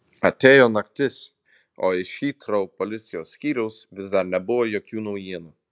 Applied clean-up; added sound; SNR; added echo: none; none; none; none.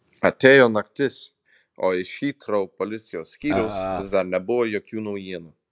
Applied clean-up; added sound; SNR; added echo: none; Burping, eructation; 4 dB; none.